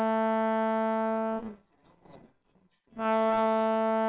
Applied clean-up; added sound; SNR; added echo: neural separator model SepFormer WHAMR!.